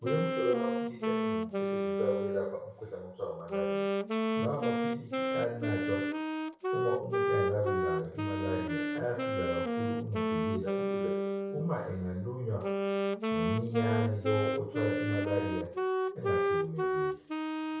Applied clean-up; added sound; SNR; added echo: none; Wind instrument, woodwind instrument; -3 dB; reverberation time 0.6 s.